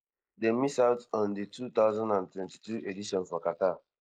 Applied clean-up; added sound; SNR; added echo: neural mask model Resemble Enhance denoiser.